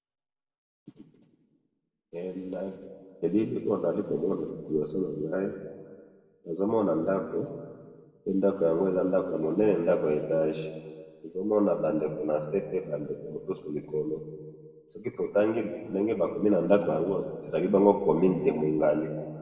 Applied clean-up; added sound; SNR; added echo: none; none; none; reverberation time 1.6 s.